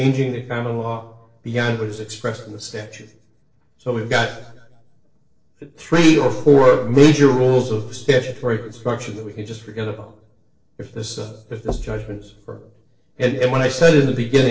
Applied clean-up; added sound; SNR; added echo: neural separator model SepFormer DNS4.